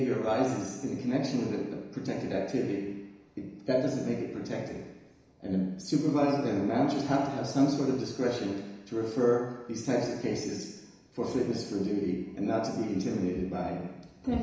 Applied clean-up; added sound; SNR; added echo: none; none; none; reverberation time 1.0 s.